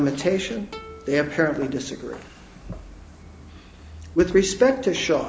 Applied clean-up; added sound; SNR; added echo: none; Plucked string instrument + Walk, footsteps; 19 dB; none.